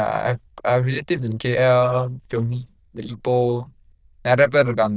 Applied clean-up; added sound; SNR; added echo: neural diffusion model UNIVERSE++.